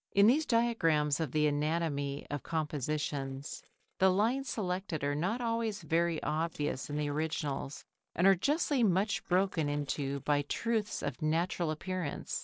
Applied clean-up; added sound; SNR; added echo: neural separator model SepFormer DNS4.